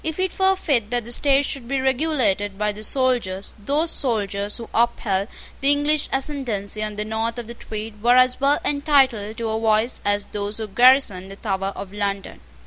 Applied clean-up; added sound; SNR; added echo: none; none; none; none.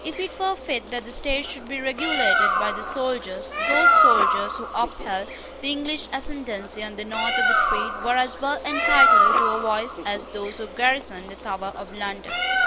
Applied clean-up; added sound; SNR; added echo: none; Bird; -4 dB; none.